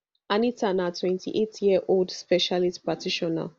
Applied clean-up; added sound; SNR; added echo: none; none; none; none.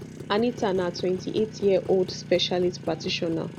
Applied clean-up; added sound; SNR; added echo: none; Motorcycle; 13 dB; none.